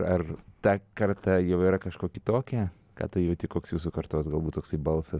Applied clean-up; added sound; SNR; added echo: none; none; none; none.